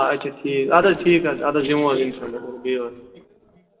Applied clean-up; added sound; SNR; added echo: neural separator model SepFormer DNS4.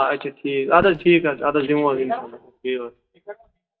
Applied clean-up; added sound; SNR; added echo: neural mask model DeepFilterNet 3.